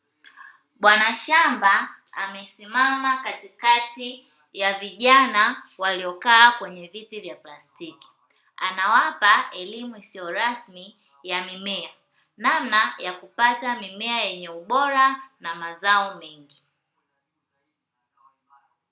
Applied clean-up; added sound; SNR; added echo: none; none; none; none.